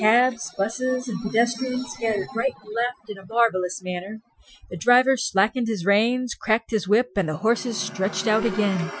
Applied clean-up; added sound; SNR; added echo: classical method Wiener filter.